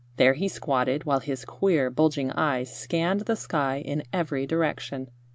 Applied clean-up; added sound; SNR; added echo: none; none; none; none.